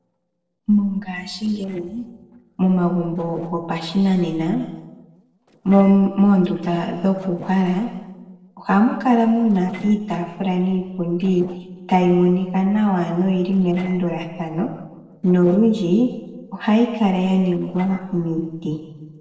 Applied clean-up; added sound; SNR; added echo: neural separator model SepFormer DNS4.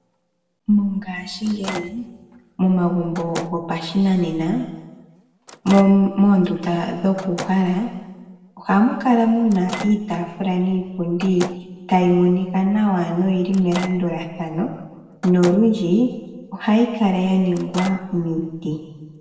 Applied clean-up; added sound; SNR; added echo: none; Microwave oven; 18 dB; reverberation time 1.3 s.